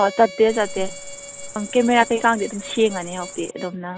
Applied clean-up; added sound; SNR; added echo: none; Harmonica + Cricket; 13 dB; none.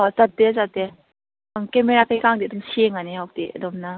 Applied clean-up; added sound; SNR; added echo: none; none; none; none.